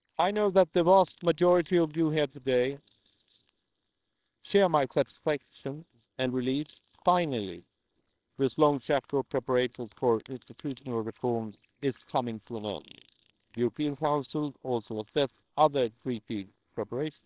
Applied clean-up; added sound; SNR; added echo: neural separator model SepFormer WHAMR!.